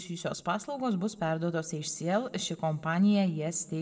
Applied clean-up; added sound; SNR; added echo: none; none; none; reverberation time 1.4 s.